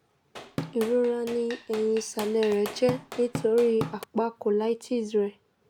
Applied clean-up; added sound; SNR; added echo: none; Drum / Drum kit; 10 dB; none.